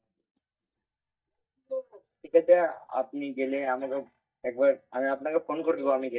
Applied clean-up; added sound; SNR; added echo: neural mask model DeepFilterNet 3.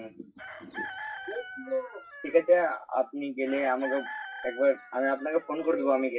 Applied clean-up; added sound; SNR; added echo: classical method WPE with log-MMSE.